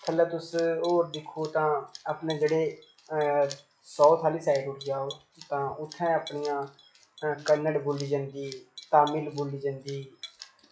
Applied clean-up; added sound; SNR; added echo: classical method log-MMSE.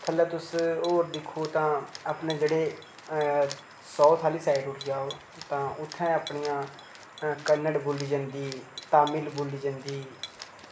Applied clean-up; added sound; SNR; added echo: none; Cat; 18 dB; none.